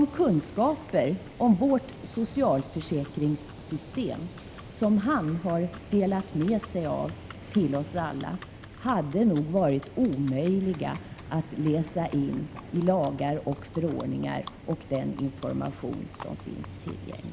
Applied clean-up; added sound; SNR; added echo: none; Livestock, farm animals, working animals; 16 dB; none.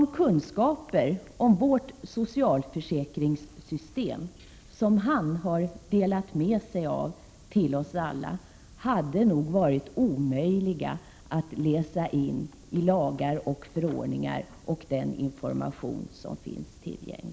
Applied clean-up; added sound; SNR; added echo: none; none; none; none.